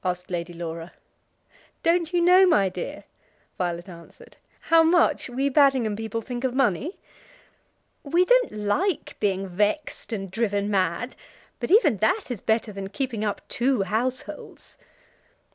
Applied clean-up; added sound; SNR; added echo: none; none; none; none.